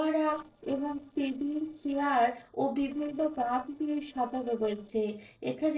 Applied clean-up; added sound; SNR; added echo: neural separator model SepFormer DNS4.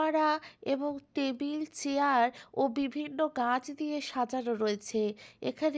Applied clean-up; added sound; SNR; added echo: none; none; none; none.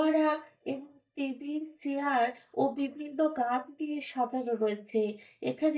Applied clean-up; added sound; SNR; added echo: neural mask model DeepFilterNet 3.